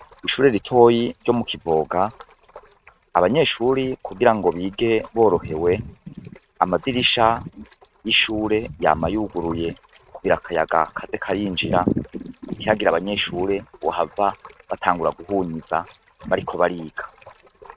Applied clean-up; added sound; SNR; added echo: neural mask model RNNoise.